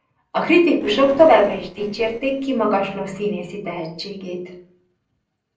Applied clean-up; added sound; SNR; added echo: neural separator model SepFormer DNS4.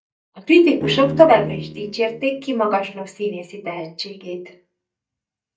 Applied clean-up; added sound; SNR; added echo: neural mask model DeepFilterNet 3.